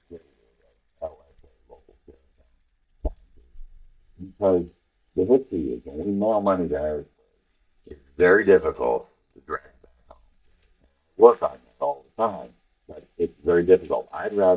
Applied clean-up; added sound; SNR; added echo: neural mask model DeepFilterNet 3.